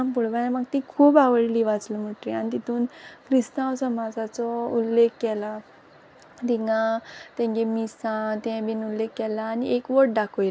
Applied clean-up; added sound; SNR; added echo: none; none; none; none.